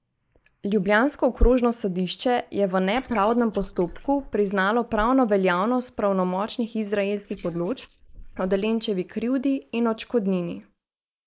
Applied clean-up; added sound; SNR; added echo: neural mask model Resemble Enhance denoiser.